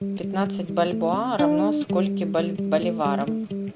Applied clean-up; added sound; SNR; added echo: none; Electric guitar; 0 dB; none.